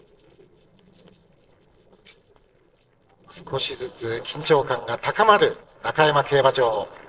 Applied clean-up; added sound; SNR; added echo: neural separator model SepFormer DNS4.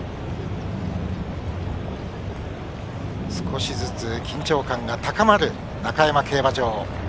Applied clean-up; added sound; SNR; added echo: none; none; none; none.